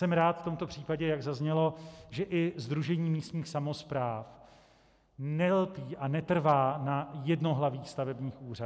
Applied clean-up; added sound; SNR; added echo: none; none; none; none.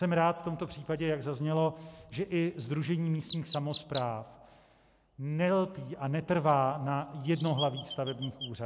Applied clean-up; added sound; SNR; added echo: none; Chirp, tweet; 10 dB; none.